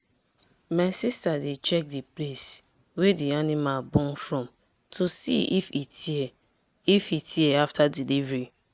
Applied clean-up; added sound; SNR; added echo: none; none; none; none.